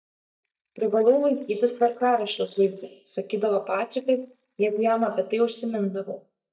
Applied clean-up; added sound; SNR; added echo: neural mask model DeepFilterNet 3.